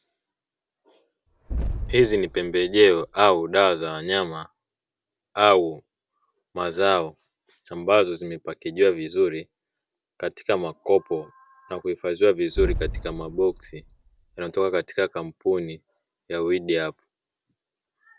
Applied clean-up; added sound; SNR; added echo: none; Boom; 8 dB; none.